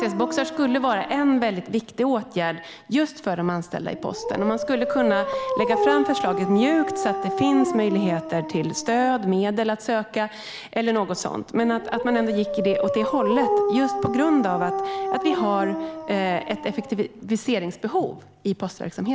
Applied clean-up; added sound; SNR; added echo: none; Dog; 5 dB; none.